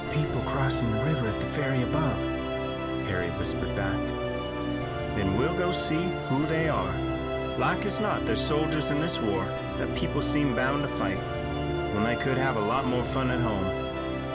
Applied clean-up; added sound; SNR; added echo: none; Musical instrument; 0 dB; none.